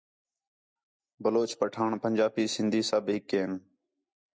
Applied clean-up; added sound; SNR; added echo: none; none; none; none.